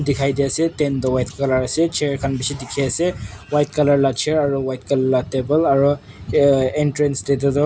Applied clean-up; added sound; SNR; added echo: none; none; none; none.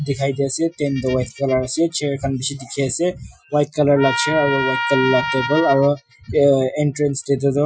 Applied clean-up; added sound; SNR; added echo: classical method Wiener filter.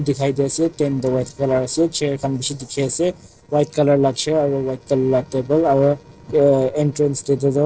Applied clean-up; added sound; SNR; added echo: neural separator model SepFormer DNS4.